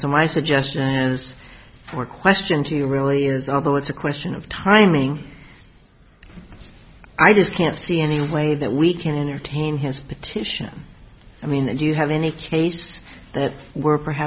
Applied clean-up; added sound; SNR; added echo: none; none; none; none.